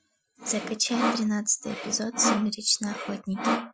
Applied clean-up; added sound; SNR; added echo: classical method Wiener filter.